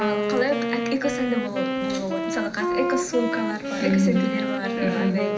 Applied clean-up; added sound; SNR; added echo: none; Wind instrument, woodwind instrument; 1 dB; reverberation time 1.3 s.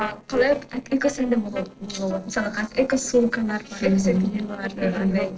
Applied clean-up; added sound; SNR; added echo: neural separator model SepFormer DNS4.